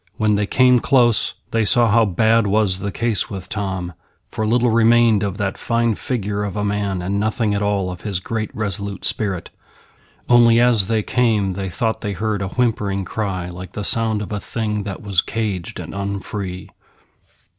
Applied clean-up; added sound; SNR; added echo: none; none; none; none.